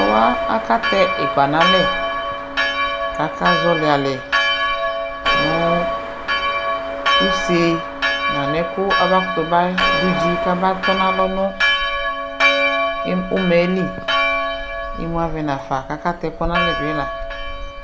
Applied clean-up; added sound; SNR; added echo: none; Church bell; -1 dB; none.